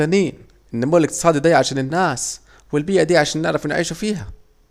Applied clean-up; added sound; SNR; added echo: none; none; none; none.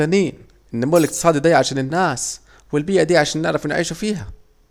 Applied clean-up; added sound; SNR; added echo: none; Shatter; 15 dB; none.